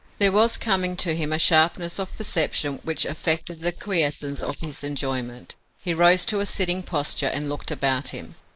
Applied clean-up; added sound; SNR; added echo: neural mask model Resemble Enhance denoiser.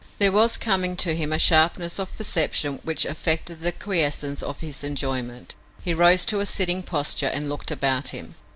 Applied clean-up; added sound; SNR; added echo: none; none; none; none.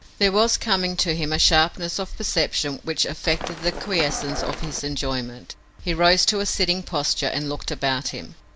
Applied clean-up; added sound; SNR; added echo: none; Run; 9 dB; none.